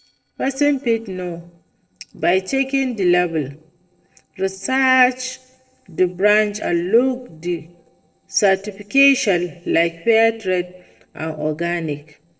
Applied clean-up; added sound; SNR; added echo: neural separator model SepFormer DNS4.